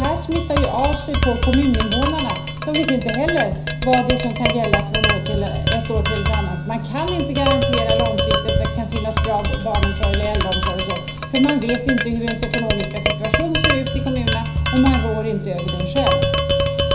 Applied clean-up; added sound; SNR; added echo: none; Tap; 0 dB; reverberation time 0.5 s.